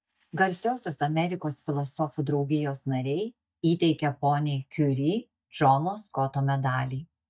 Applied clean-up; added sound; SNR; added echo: neural mask model DeepFilterNet 3.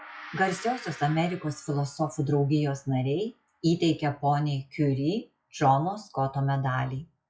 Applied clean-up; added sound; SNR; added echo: classical method log-MMSE.